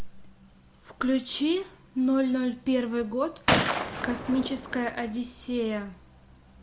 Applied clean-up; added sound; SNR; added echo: none; Gunshot, gunfire; 1 dB; none.